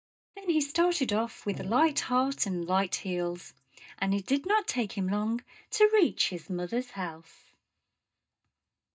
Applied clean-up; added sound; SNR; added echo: neural mask model DeepFilterNet 3.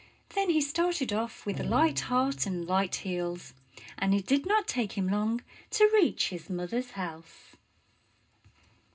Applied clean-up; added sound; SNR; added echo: none; Bowed string instrument; 15 dB; reverberation time 0.2 s.